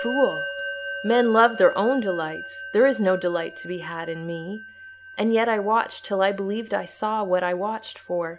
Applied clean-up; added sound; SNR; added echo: none; Musical instrument; 13 dB; none.